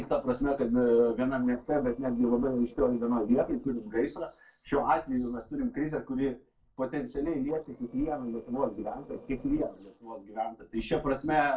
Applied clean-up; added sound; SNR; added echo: neural separator model SepFormer DNS4.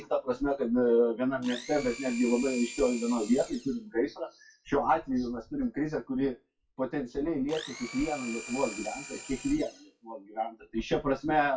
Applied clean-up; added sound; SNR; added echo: classical method WPE with log-MMSE.